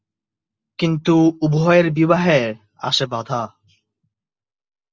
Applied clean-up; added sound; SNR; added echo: none; none; none; none.